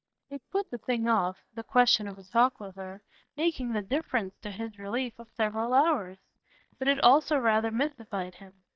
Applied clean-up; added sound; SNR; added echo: neural mask model DeepFilterNet 3.